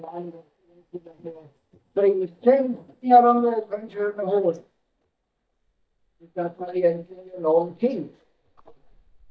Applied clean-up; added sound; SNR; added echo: neural mask model DeepFilterNet 3.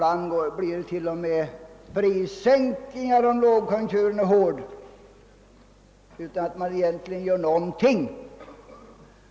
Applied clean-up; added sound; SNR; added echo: none; none; none; none.